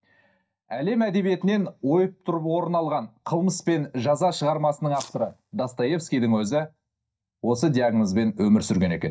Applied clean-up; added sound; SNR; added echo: neural mask model DeepFilterNet 3.